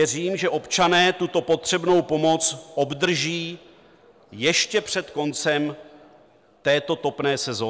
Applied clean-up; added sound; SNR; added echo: none; none; none; none.